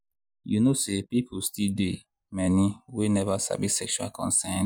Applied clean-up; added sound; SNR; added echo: none; none; none; none.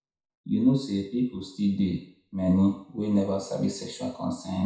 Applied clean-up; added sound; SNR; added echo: none; none; none; reverberation time 0.6 s.